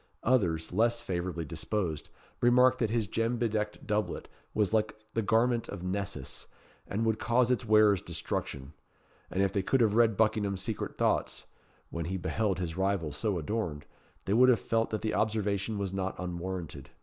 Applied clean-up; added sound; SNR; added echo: none; none; none; none.